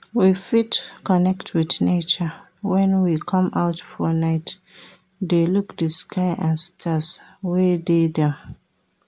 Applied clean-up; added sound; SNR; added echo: none; none; none; none.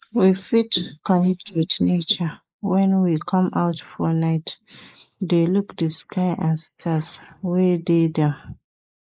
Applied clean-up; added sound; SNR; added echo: neural mask model Resemble Enhance denoiser.